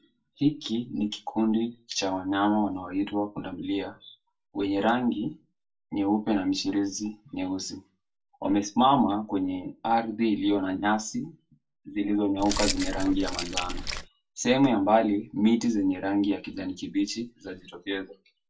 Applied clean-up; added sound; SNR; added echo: none; Keys jangling; 4 dB; reverberation time 0.2 s.